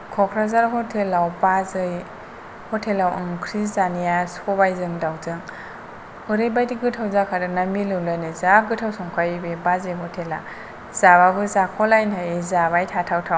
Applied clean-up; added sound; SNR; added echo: none; none; none; none.